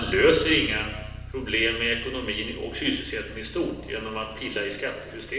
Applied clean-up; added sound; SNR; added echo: none; Bass guitar; 13 dB; reverberation time 1.0 s.